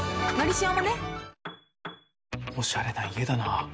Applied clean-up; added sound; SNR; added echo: none; Piano; 14 dB; none.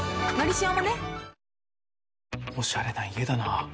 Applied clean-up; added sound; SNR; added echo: none; none; none; none.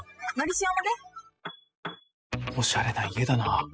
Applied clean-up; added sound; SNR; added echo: classical method spectral subtraction.